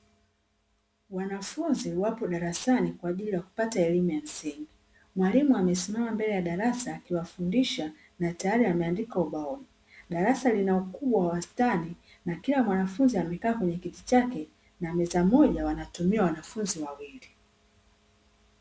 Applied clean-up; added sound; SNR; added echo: none; none; none; none.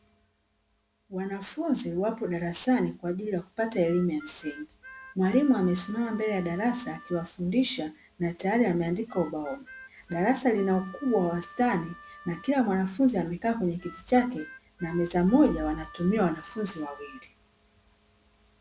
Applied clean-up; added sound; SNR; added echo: none; Harmonica; 19 dB; none.